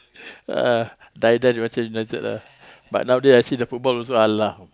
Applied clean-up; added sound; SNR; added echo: none; none; none; none.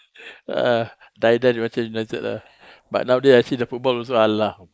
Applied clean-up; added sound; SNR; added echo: neural mask model Resemble Enhance denoiser.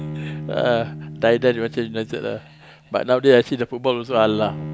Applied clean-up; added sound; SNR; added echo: none; Bowed string instrument; 13 dB; none.